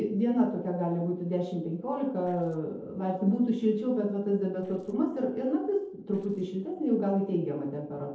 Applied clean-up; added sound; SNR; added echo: neural separator model SepFormer DNS4.